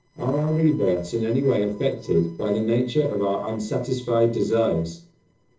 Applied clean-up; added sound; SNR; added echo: neural separator model SepFormer DNS4.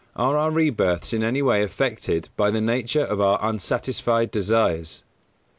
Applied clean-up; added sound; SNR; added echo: none; none; none; none.